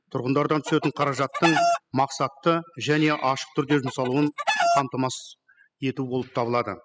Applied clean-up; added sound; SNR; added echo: classical method spectral subtraction.